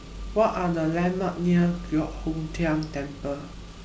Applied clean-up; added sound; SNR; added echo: none; Engine / Car; 20 dB; none.